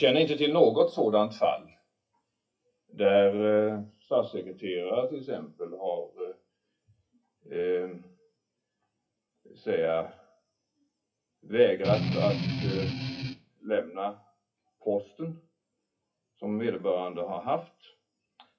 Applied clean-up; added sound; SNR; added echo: classical method WPE with log-MMSE.